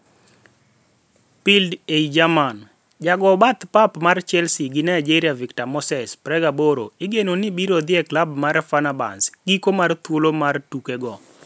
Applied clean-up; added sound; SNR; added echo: none; none; none; none.